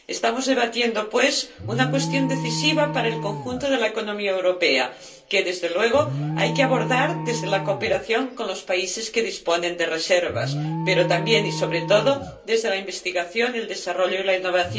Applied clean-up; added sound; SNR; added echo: none; Alarm; 9 dB; reverberation time 0.3 s.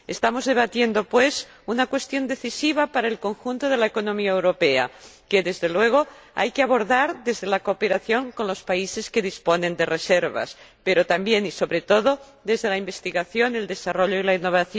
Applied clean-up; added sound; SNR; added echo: none; none; none; none.